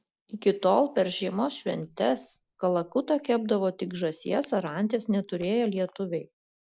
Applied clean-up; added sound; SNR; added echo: neural separator model SepFormer DNS4.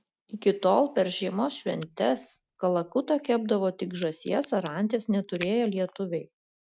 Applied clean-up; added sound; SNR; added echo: neural mask model RNNoise.